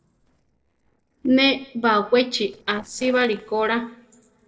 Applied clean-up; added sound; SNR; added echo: neural separator model SepFormer DNS4.